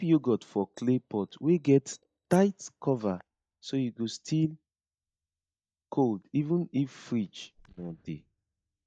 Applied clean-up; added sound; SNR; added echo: neural mask model DeepFilterNet 3.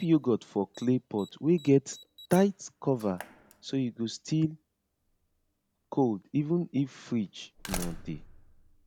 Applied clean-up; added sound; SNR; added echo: none; Slam; 18 dB; none.